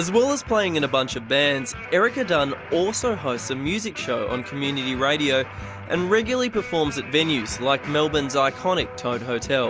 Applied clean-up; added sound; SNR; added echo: none; none; none; none.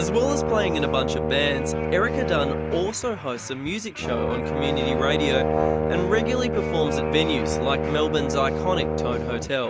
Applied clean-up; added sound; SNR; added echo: none; Brass instrument; -1 dB; none.